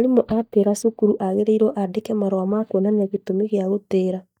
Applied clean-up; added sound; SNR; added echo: neural mask model DeepFilterNet 3.